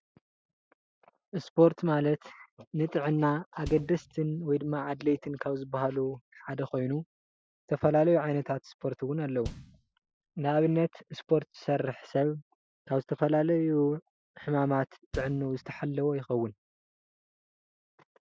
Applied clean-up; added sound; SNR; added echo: classical method Wiener filter.